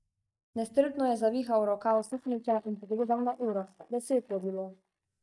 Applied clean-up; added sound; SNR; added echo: neural mask model DeepFilterNet 3.